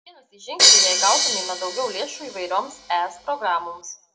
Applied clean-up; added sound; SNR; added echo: none; Crash cymbal; -5 dB; reverberation time 0.4 s.